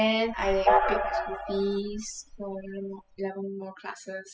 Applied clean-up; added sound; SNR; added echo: classical method spectral subtraction.